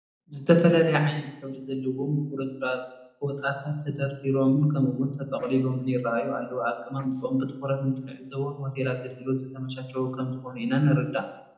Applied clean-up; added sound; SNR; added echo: neural separator model SepFormer DNS4.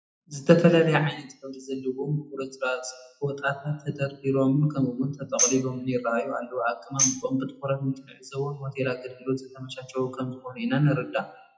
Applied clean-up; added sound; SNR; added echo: classical method WPE with log-MMSE.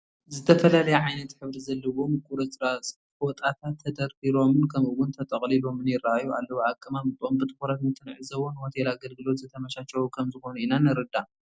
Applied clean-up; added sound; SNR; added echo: none; none; none; none.